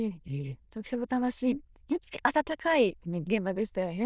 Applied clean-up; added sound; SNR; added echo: neural diffusion model UNIVERSE++.